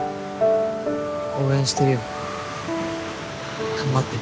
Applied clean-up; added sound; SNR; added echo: none; none; none; none.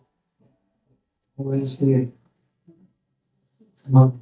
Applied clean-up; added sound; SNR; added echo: neural mask model DeepFilterNet 3.